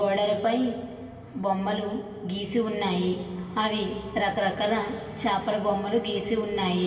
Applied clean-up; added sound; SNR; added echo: none; none; none; reverberation time 2.1 s.